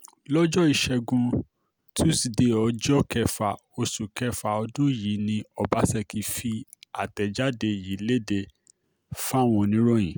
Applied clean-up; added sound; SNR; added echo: none; none; none; none.